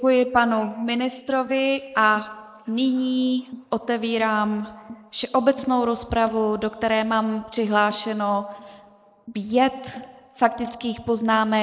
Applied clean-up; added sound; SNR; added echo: neural mask model Resemble Enhance denoiser.